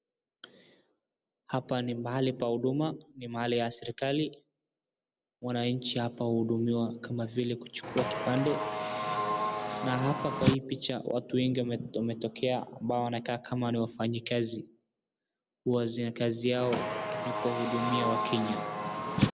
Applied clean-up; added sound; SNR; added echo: none; Car; 1 dB; none.